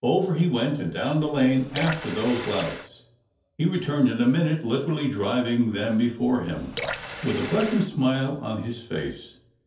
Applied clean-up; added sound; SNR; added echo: none; Water tap, faucet / Water; 10 dB; reverberation time 0.5 s.